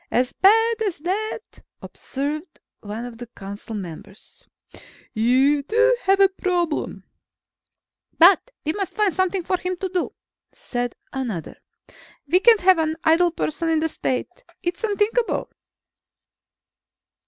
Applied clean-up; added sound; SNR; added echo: none; none; none; none.